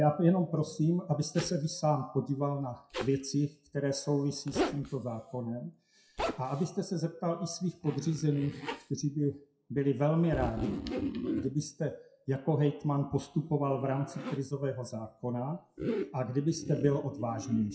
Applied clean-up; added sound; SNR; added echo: classical method WPE with log-MMSE.